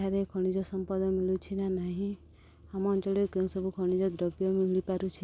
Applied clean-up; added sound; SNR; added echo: none; none; none; none.